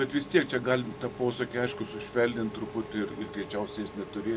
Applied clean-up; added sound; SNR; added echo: none; Engine / Mechanisms; 12 dB; none.